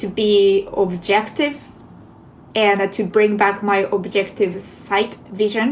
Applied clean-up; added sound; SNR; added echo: none; none; none; none.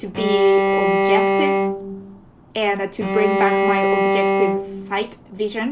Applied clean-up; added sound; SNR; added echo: none; Bowed string instrument; -3 dB; none.